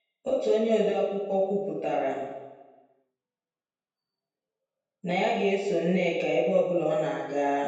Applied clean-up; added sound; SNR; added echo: none; none; none; reverberation time 1.1 s.